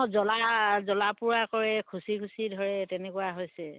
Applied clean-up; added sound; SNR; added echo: none; none; none; none.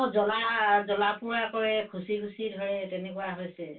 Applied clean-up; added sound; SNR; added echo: none; none; none; reverberation time 0.2 s.